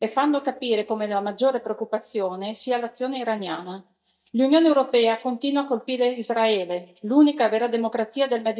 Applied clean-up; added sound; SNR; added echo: neural mask model DeepFilterNet 3.